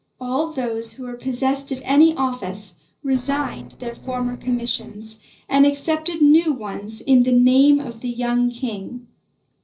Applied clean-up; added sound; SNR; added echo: neural separator model SepFormer DNS4.